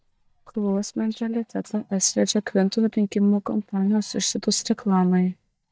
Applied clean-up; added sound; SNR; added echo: neural mask model DeepFilterNet 3.